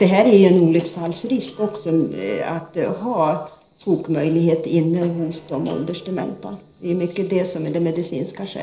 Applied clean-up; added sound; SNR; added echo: neural separator model SepFormer DNS4.